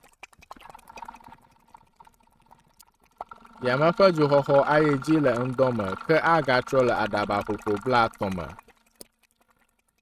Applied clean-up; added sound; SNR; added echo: neural mask model RNNoise.